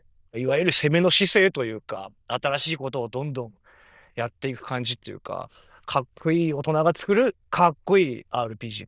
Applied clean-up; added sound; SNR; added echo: neural diffusion model UNIVERSE++.